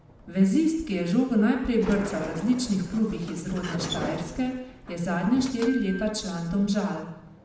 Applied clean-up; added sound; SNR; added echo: none; Sliding door; 14 dB; reverberation time 0.7 s.